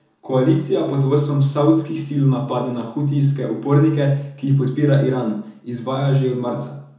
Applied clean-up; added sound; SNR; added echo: none; none; none; reverberation time 0.6 s.